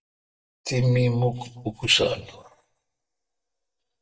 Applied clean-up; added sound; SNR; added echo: neural mask model DeepFilterNet 3.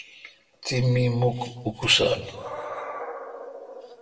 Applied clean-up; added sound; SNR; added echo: none; Animal; 13 dB; reverberation time 1.0 s.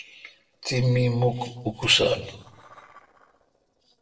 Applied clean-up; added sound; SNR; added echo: neural separator model SepFormer DNS4.